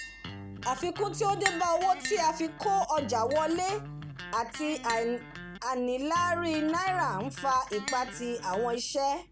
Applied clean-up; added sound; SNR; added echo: none; Electric guitar + Tap; 10 dB; none.